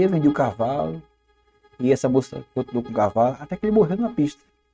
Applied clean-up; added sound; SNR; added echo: neural mask model RNNoise.